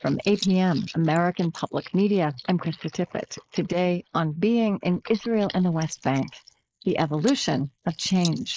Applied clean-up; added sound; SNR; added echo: neural mask model Resemble Enhance denoiser.